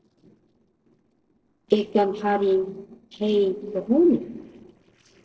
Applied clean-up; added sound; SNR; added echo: neural separator model SepFormer DNS4.